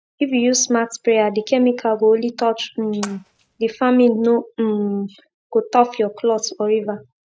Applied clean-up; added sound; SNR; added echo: neural mask model RNNoise.